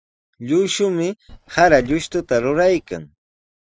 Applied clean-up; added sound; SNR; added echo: neural mask model RNNoise.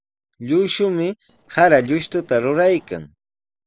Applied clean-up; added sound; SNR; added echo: neural separator model SepFormer DNS4.